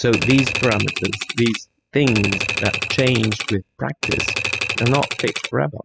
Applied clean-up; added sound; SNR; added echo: classical method spectral subtraction.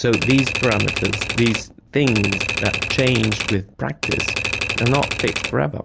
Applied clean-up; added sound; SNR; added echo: none; Typewriter; 3 dB; none.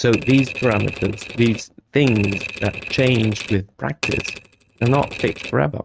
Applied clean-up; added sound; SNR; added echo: neural mask model RNNoise.